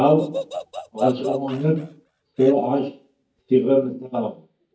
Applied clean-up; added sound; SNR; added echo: neural mask model DeepFilterNet 3.